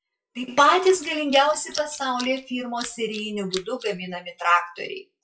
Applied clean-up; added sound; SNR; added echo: classical method WPE with log-MMSE.